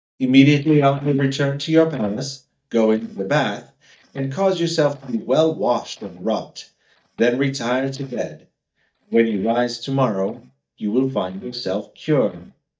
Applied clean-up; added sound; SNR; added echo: neural mask model DeepFilterNet 3.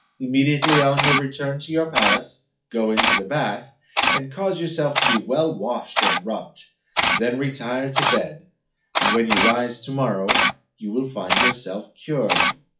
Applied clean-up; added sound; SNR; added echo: classical method WPE with log-MMSE.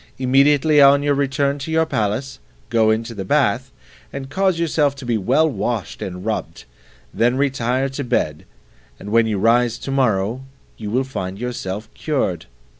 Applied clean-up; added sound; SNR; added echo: none; none; none; none.